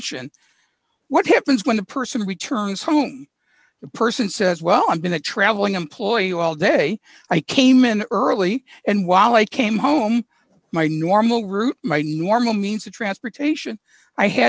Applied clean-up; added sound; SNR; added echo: none; none; none; none.